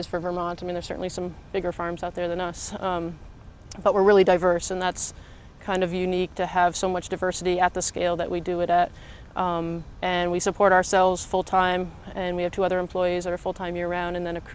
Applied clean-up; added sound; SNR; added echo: none; none; none; none.